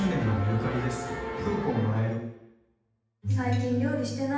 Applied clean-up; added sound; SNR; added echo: none; none; none; reverberation time 0.9 s.